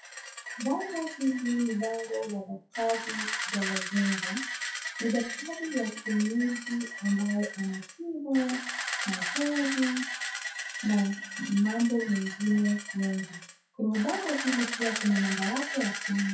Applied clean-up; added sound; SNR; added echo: classical method WPE with log-MMSE.